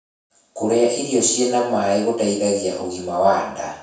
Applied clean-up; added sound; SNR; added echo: none; none; none; reverberation time 0.6 s.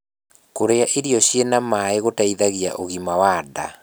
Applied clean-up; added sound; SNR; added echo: none; none; none; none.